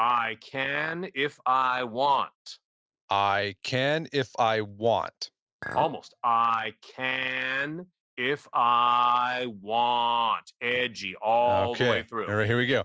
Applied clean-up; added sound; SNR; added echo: neural separator model SepFormer DNS4.